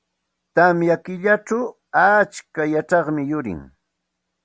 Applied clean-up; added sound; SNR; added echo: none; none; none; none.